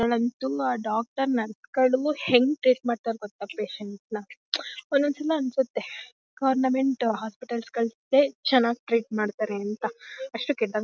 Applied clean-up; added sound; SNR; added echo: none; none; none; none.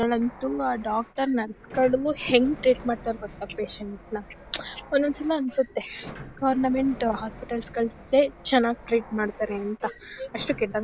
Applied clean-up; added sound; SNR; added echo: none; Sliding door; 17 dB; none.